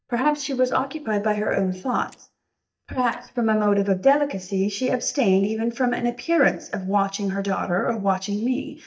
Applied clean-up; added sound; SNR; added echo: neural mask model DeepFilterNet 3.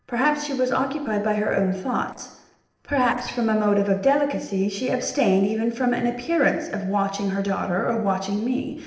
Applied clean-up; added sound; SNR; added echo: neural separator model SepFormer DNS4.